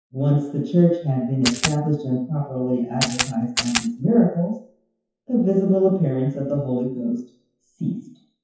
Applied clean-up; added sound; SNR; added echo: classical method WPE with log-MMSE.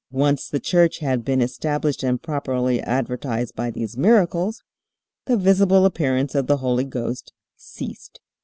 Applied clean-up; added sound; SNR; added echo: none; none; none; none.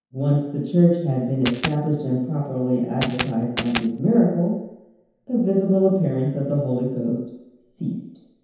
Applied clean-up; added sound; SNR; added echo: none; Coin (dropping); 4 dB; reverberation time 0.9 s.